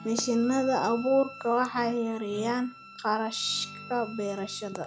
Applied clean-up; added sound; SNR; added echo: none; Wind instrument, woodwind instrument + Guitar; 16 dB; none.